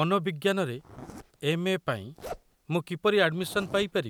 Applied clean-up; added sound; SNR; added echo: none; Zipper (clothing); 19 dB; none.